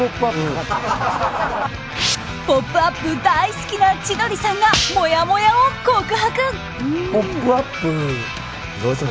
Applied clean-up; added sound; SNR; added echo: none; none; none; none.